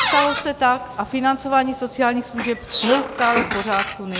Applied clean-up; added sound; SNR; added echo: neural mask model Resemble Enhance denoiser.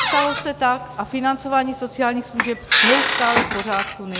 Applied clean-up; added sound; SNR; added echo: none; Microwave oven; 1 dB; none.